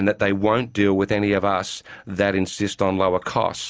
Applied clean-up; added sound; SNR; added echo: none; none; none; none.